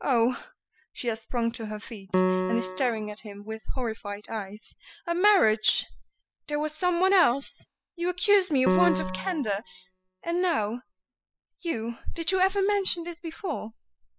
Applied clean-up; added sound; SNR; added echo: classical method spectral subtraction.